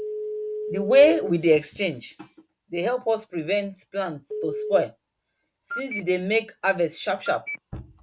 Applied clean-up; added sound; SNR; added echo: none; Telephone; 11 dB; none.